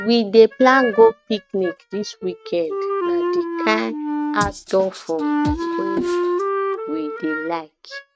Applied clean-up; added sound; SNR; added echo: neural mask model RNNoise.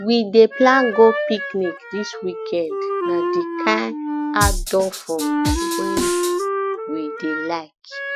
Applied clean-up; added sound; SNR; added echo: classical method Wiener filter.